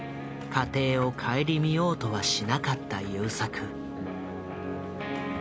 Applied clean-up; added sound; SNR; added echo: none; Subway, metro, underground; 16 dB; none.